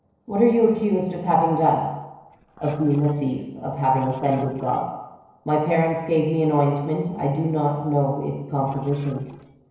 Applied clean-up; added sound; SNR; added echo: neural separator model SepFormer DNS4.